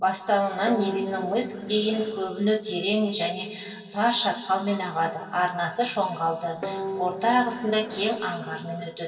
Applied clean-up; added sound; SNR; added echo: neural separator model SepFormer DNS4.